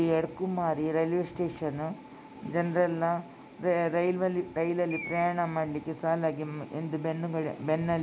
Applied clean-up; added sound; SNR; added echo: none; Screech; 18 dB; none.